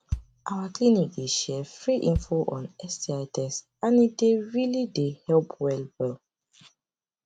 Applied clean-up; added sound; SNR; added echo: none; Bass drum; 13 dB; none.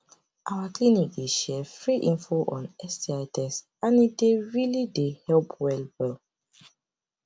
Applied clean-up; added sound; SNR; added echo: none; none; none; none.